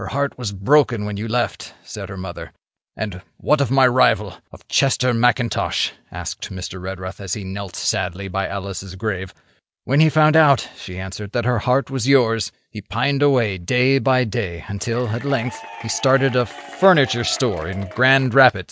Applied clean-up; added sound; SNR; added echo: none; Applause / Crowd / Cheering; 16 dB; none.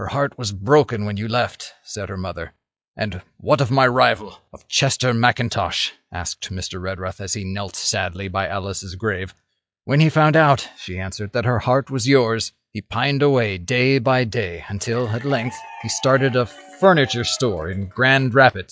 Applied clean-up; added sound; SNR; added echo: classical method log-MMSE.